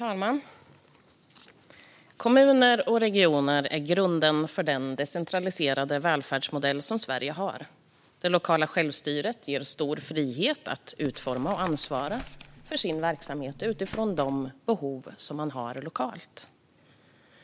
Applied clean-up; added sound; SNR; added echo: none; Tap; 19 dB; none.